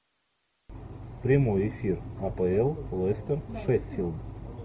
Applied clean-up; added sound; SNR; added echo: none; none; none; none.